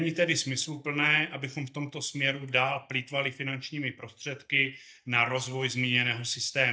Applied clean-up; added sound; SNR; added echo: neural mask model DeepFilterNet 3.